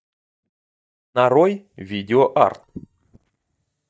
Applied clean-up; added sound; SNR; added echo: neural mask model DeepFilterNet 3.